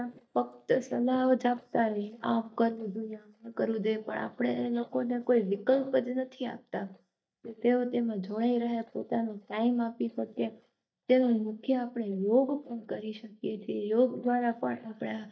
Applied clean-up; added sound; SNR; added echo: neural mask model DeepFilterNet 3.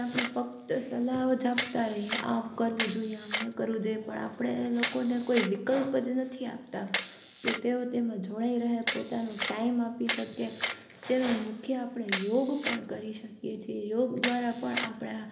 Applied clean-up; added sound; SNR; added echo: none; Camera; 5 dB; reverberation time 1.1 s.